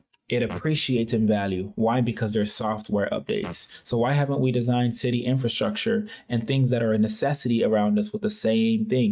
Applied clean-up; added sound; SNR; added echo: neural mask model RNNoise.